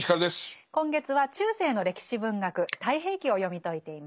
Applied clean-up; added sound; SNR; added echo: neural mask model Resemble Enhance denoiser.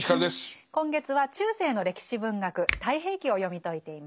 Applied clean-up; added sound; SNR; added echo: none; Finger snapping + Bowed string instrument; 8 dB; none.